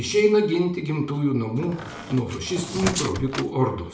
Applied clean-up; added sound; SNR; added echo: none; Squeak; 9 dB; reverberation time 0.5 s.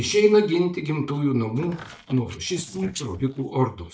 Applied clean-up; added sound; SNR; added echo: neural mask model DeepFilterNet 3.